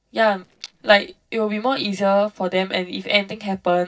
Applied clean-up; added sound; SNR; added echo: neural separator model SepFormer DNS4.